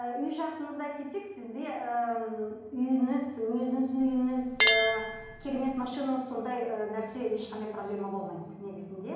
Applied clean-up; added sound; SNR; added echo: none; Chink, clink; 3 dB; reverberation time 1.0 s.